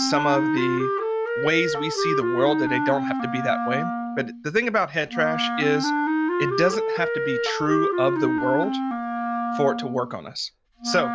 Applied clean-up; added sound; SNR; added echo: none; Wind instrument, woodwind instrument; 0 dB; none.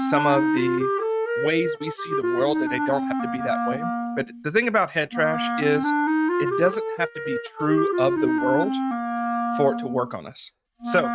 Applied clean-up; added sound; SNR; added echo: neural mask model RNNoise.